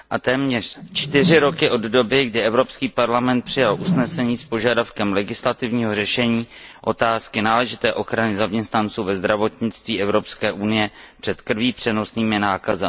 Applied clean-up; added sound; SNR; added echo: none; Whoosh, swoosh, swish; 6 dB; none.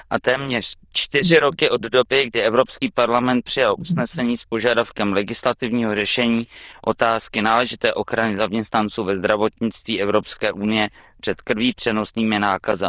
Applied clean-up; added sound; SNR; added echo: neural diffusion model UNIVERSE++.